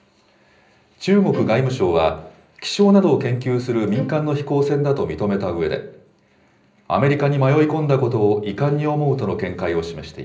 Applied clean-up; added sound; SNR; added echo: none; Bowed string instrument; 14 dB; reverberation time 0.5 s.